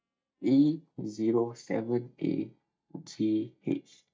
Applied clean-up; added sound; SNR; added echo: neural mask model DeepFilterNet 3.